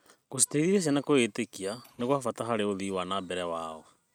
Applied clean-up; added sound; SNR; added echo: neural mask model RNNoise.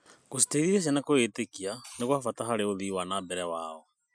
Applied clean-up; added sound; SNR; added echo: classical method Wiener filter.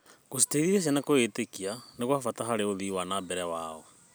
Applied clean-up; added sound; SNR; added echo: none; none; none; none.